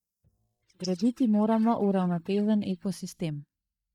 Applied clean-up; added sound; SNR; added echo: neural mask model DeepFilterNet 3.